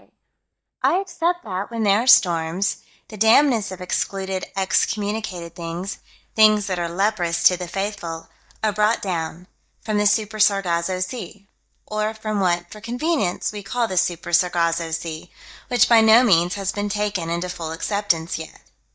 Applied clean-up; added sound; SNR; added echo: neural mask model DeepFilterNet 3.